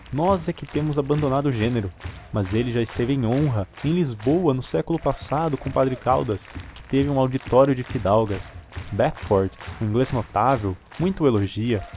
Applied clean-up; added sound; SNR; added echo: none; Applause; 16 dB; none.